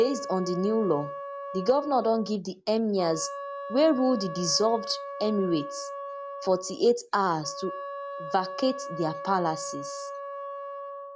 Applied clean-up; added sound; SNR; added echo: none; Wind instrument, woodwind instrument; 9 dB; none.